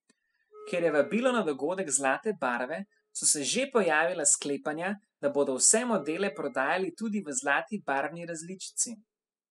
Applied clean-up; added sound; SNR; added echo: classical method spectral subtraction.